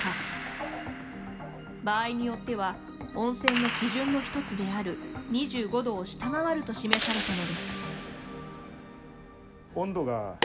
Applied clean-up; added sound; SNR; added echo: none; Clapping; 5 dB; reverberation time 1.6 s.